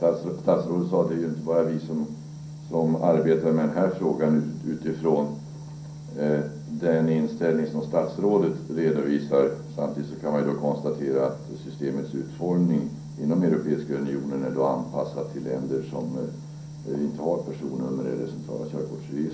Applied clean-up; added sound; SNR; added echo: none; none; none; reverberation time 0.6 s.